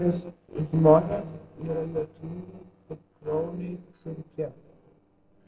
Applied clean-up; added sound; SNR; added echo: neural separator model SepFormer DNS4.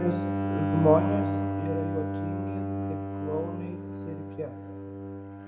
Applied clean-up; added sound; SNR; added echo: none; Bowed string instrument; 0 dB; reverberation time 1.7 s.